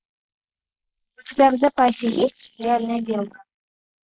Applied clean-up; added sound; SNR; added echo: neural mask model Resemble Enhance denoiser.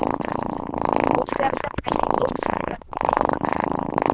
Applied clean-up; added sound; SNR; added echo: neural diffusion model UNIVERSE++.